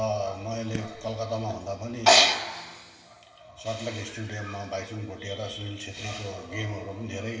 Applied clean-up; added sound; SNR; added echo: none; Fireworks; 14 dB; reverberation time 2.4 s.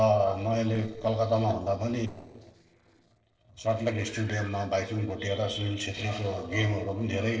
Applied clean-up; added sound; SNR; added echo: neural separator model SepFormer DNS4.